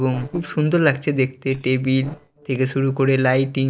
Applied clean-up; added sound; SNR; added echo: neural separator model SepFormer DNS4.